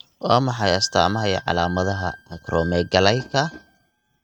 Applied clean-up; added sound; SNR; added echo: neural mask model RNNoise.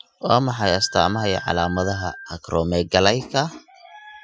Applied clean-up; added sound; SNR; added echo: classical method Wiener filter.